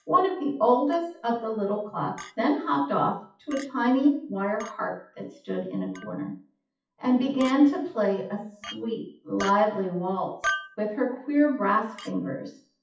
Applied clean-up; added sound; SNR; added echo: classical method WPE with log-MMSE.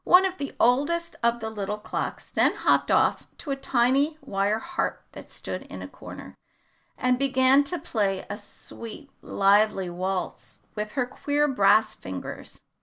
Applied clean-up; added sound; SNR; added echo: none; none; none; none.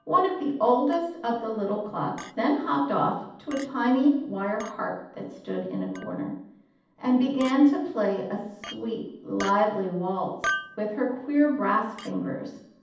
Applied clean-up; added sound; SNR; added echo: none; Chink, clink; 16 dB; reverberation time 0.8 s.